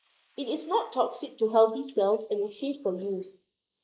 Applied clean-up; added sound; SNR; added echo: neural mask model Resemble Enhance denoiser.